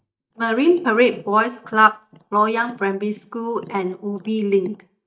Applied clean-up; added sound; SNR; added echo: neural mask model DeepFilterNet 3.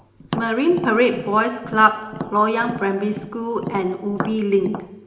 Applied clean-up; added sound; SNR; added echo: none; Tap; 12 dB; reverberation time 0.8 s.